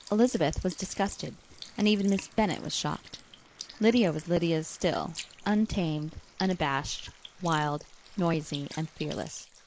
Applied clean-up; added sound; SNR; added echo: neural mask model Resemble Enhance denoiser.